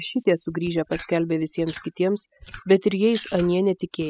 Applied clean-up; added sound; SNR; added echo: classical method spectral subtraction.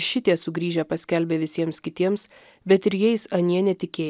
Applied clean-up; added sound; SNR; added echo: none; none; none; none.